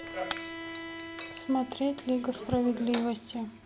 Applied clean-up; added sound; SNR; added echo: none; Bowed string instrument + Shatter / Crushing; 11 dB; none.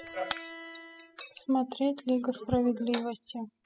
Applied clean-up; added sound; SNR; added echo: classical method spectral subtraction.